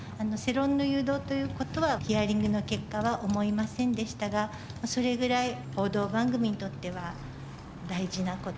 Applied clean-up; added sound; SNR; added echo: none; Motorcycle; 10 dB; none.